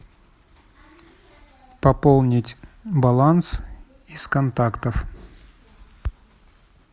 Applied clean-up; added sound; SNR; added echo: none; none; none; none.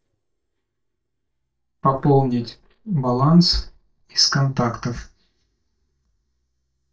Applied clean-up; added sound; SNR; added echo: neural mask model DeepFilterNet 3.